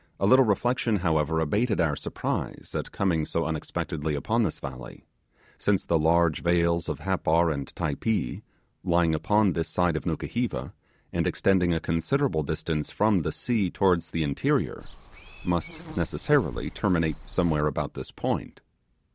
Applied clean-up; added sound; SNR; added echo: none; Walk, footsteps / Insect; 15 dB; none.